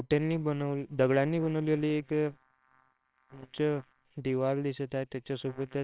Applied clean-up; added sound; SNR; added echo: neural separator model SepFormer WHAMR!.